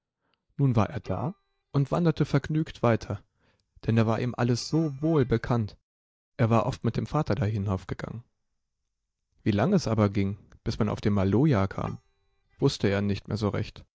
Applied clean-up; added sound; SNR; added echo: neural mask model DeepFilterNet 3.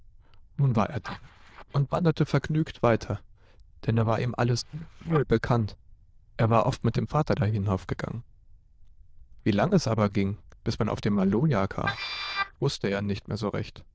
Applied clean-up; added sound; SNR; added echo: neural diffusion model UNIVERSE++.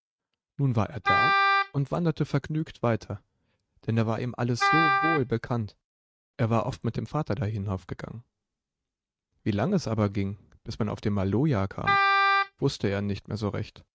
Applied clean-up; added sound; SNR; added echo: neural mask model RNNoise.